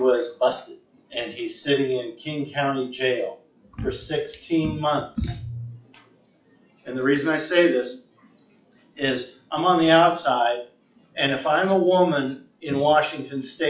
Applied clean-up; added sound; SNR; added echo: classical method log-MMSE.